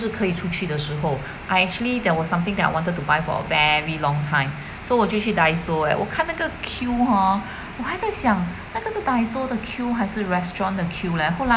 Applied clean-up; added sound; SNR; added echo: none; none; none; none.